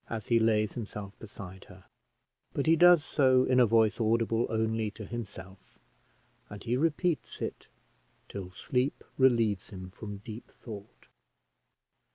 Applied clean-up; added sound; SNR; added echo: none; none; none; none.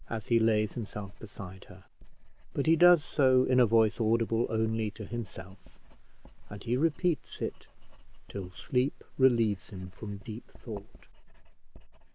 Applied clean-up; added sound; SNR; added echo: none; Writing; 14 dB; none.